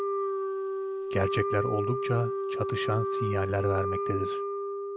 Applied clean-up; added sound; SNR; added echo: none; Wind instrument, woodwind instrument; -1 dB; none.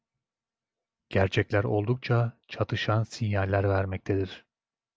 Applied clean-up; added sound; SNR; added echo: none; none; none; none.